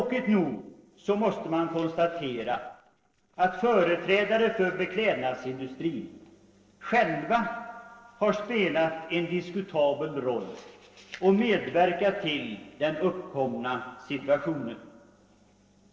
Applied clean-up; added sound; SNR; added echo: neural separator model SepFormer DNS4.